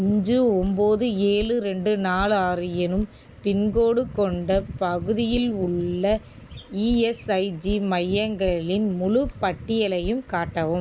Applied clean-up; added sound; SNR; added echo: none; Drip; 17 dB; none.